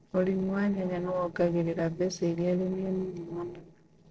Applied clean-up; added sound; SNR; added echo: neural separator model SepFormer DNS4.